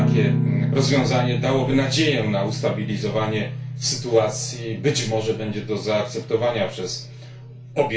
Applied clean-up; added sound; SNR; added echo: none; Guitar; 3 dB; reverberation time 0.3 s.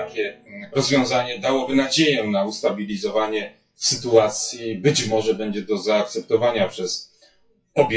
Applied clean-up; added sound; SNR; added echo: classical method WPE with log-MMSE.